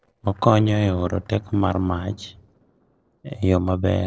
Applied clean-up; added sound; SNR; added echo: neural separator model SepFormer DNS4.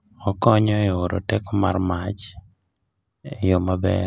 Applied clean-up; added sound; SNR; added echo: none; none; none; none.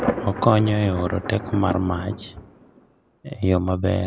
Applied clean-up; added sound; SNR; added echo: none; Thunder; 9 dB; none.